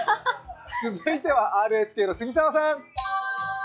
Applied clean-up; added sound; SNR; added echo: classical method log-MMSE.